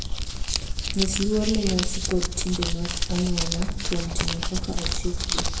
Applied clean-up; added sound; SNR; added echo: none; Crumpling, crinkling; -3 dB; reverberation time 0.8 s.